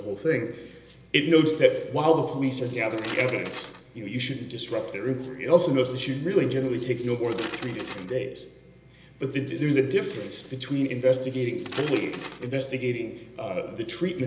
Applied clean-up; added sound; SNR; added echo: none; Coin (dropping); 19 dB; reverberation time 1.4 s.